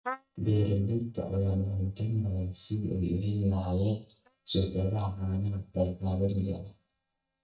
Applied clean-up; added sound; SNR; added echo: neural mask model DeepFilterNet 3.